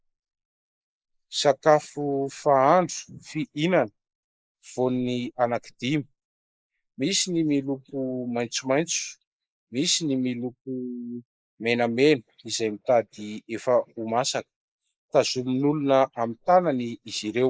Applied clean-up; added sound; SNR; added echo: neural mask model Resemble Enhance denoiser.